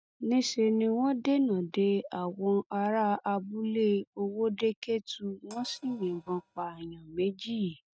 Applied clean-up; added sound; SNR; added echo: neural mask model RNNoise.